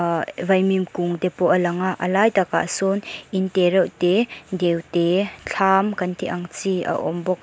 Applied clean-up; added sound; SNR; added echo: none; none; none; none.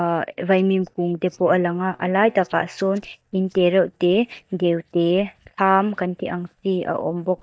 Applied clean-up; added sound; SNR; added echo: neural mask model DeepFilterNet 3.